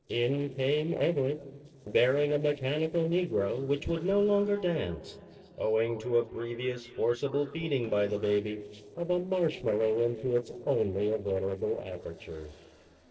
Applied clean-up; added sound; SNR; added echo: neural separator model SepFormer DNS4.